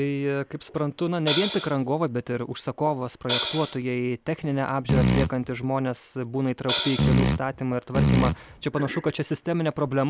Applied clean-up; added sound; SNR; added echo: none; Hi-hat + Fart; -2 dB; none.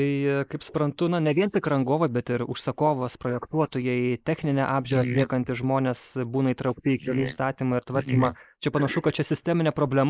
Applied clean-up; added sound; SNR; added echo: neural mask model Resemble Enhance denoiser.